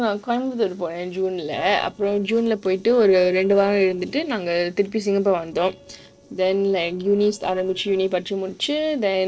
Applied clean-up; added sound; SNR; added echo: neural separator model SepFormer DNS4.